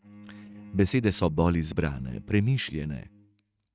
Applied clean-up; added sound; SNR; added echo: neural mask model RNNoise.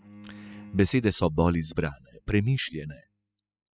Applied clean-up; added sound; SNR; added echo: classical method spectral subtraction.